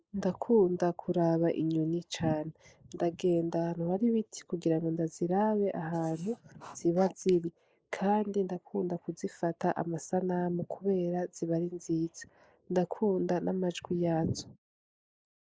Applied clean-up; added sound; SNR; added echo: neural mask model Resemble Enhance denoiser.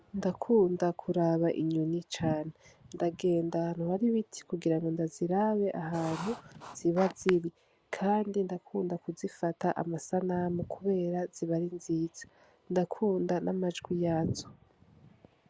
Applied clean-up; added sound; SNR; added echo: none; Writing; 13 dB; none.